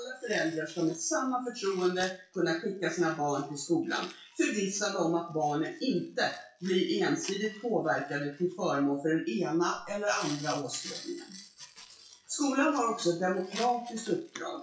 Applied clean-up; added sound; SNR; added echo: classical method WPE with log-MMSE.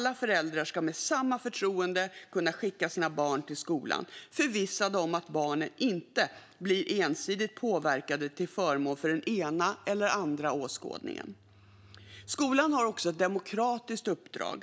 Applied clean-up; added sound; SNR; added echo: none; none; none; none.